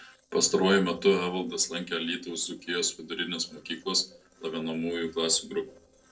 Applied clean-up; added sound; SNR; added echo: neural separator model SepFormer DNS4.